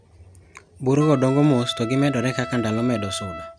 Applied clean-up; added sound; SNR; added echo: none; Trumpet; 14 dB; none.